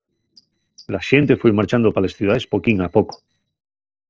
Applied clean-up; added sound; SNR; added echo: neural separator model SepFormer DNS4.